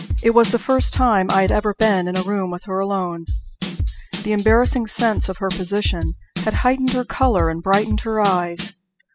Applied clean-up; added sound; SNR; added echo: classical method spectral subtraction.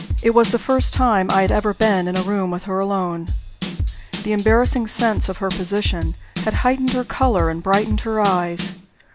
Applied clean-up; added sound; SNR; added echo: none; Drum / Drum kit; 6 dB; none.